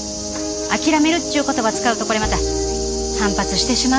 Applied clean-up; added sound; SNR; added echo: none; none; none; none.